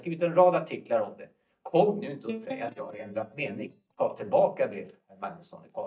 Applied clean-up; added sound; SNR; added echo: neural mask model DeepFilterNet 3.